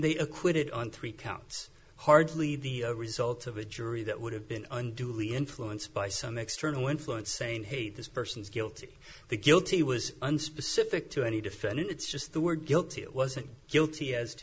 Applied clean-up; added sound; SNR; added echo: none; none; none; none.